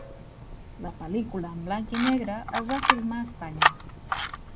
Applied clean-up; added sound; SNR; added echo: none; Camera; -2 dB; none.